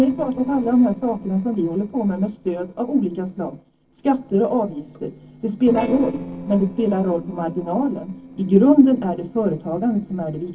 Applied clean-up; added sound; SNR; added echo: neural separator model SepFormer DNS4.